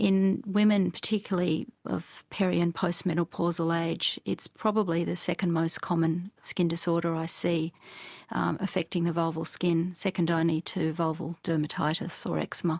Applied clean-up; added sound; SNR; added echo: none; none; none; none.